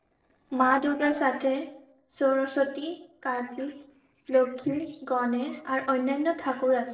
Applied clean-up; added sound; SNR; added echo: neural separator model SepFormer DNS4.